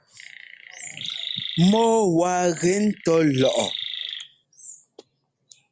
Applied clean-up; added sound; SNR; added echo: none; Chirp, tweet; 11 dB; none.